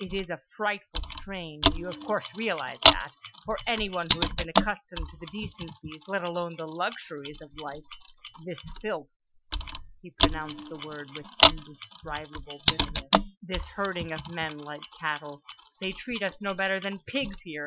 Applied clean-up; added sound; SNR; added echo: classical method Wiener filter.